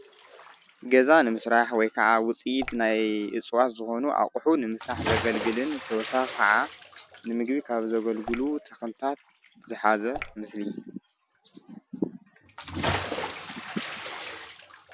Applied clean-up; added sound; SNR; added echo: none; Drip / Water + Bathtub (filling or washing) / Splash, splatter; 11 dB; none.